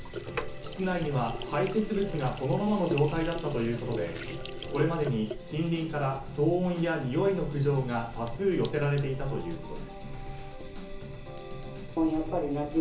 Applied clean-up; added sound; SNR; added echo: none; Sink (filling or washing); 9 dB; reverberation time 0.7 s.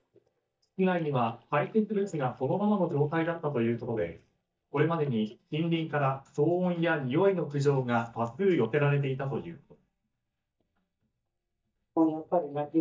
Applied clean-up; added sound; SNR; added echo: neural mask model DeepFilterNet 3.